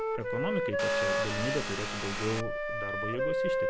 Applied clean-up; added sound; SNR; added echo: none; Wind instrument, woodwind instrument + Vehicle; -4 dB; none.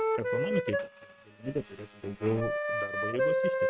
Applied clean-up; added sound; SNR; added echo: neural mask model RNNoise.